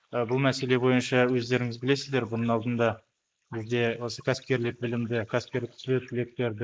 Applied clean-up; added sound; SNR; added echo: neural mask model Resemble Enhance denoiser.